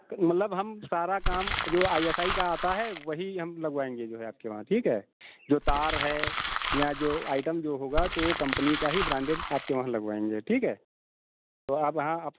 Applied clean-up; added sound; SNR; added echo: none; Crumpling, crinkling; 1 dB; none.